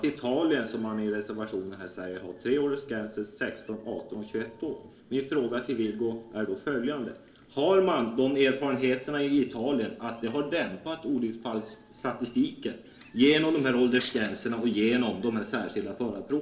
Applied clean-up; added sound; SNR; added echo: neural separator model SepFormer DNS4.